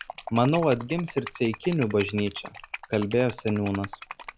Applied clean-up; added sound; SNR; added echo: classical method log-MMSE.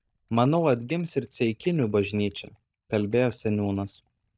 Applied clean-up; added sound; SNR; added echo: neural mask model DeepFilterNet 3.